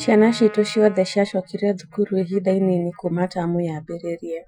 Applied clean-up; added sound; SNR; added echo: classical method Wiener filter.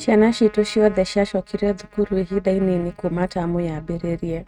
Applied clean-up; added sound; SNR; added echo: neural mask model RNNoise.